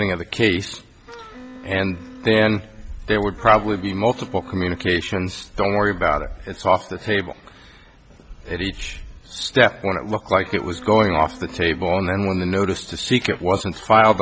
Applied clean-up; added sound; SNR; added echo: none; Wind instrument, woodwind instrument; 18 dB; none.